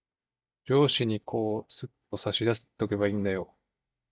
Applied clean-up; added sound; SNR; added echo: neural mask model DeepFilterNet 3.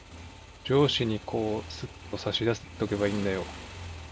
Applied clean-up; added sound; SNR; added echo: none; Motorcycle; 13 dB; none.